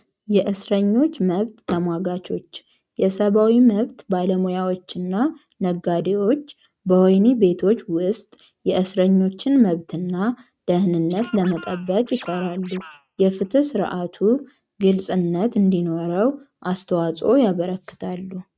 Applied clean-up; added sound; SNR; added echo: neural mask model RNNoise.